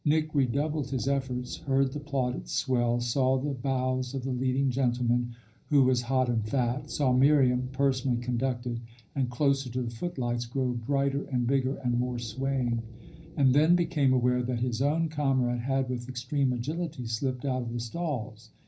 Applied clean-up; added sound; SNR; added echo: none; Wind instrument, woodwind instrument; 18 dB; reverberation time 0.5 s.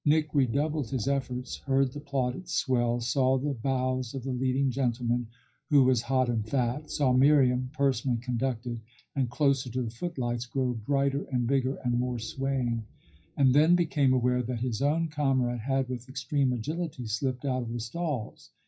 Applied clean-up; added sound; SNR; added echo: classical method WPE with log-MMSE.